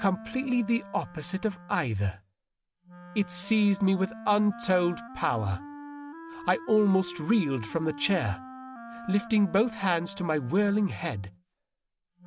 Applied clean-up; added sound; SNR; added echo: none; Wind instrument, woodwind instrument; 16 dB; none.